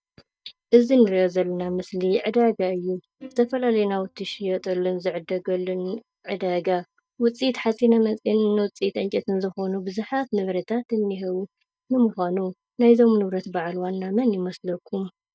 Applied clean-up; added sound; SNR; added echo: neural mask model DeepFilterNet 3.